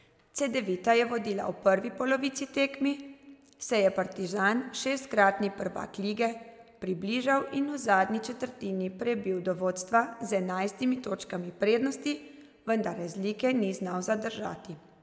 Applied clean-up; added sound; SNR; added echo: none; none; none; none.